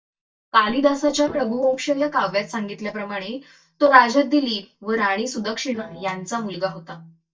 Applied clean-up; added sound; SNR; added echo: neural mask model DeepFilterNet 3.